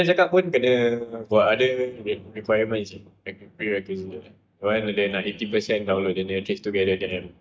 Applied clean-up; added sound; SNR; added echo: neural mask model DeepFilterNet 3.